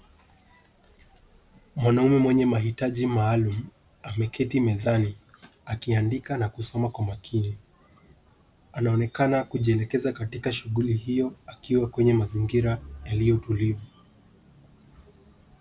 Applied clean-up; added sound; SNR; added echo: none; none; none; none.